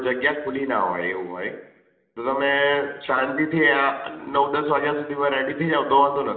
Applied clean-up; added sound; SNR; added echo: none; none; none; reverberation time 0.9 s.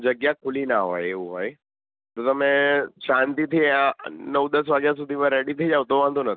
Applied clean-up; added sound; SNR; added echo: none; none; none; none.